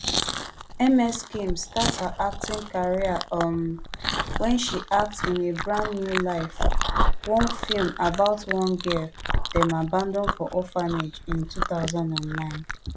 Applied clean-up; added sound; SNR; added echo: none; Chewing, mastication; 2 dB; none.